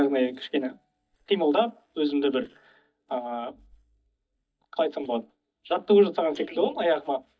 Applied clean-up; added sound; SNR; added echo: neural mask model DeepFilterNet 3.